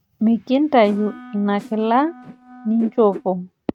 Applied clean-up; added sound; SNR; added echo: neural mask model RNNoise.